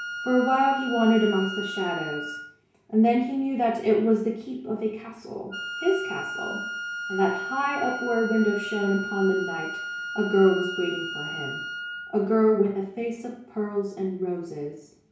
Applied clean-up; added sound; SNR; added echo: none; Wind instrument, woodwind instrument; 10 dB; reverberation time 0.6 s.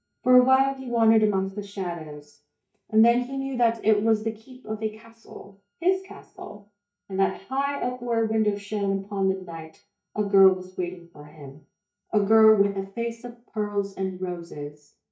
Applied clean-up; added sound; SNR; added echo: neural mask model DeepFilterNet 3.